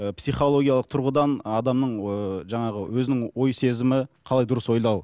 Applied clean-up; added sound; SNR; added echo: none; none; none; none.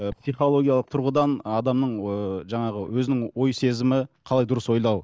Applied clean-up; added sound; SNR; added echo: neural mask model DeepFilterNet 3.